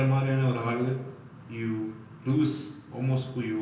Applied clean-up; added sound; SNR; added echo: none; none; none; reverberation time 0.9 s.